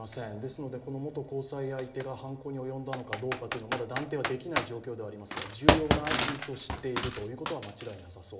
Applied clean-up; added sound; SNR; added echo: none; Computer keyboard; -2 dB; reverberation time 1.2 s.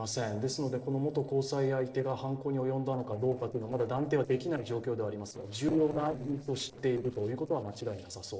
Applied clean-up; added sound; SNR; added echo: neural separator model SepFormer DNS4.